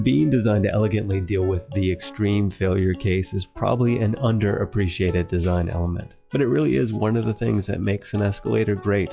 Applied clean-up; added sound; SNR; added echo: classical method log-MMSE.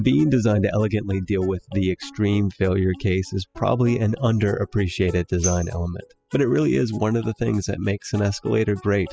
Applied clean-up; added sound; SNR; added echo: classical method spectral subtraction.